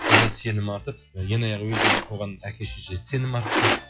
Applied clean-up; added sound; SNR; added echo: classical method log-MMSE.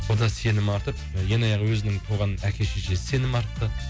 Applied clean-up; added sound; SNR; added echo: none; none; none; none.